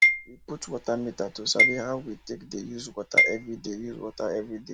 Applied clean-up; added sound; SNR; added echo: none; Marimba, xylophone; -4 dB; none.